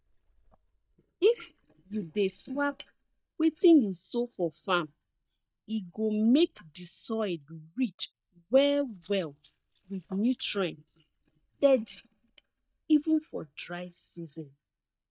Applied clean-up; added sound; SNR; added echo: neural mask model DeepFilterNet 3.